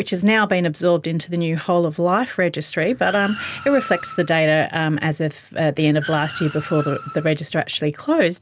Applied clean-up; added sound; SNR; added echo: none; Car; 15 dB; none.